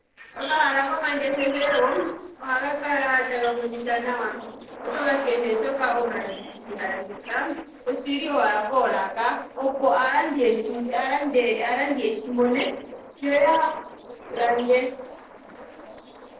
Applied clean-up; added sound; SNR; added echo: neural separator model SepFormer DNS4.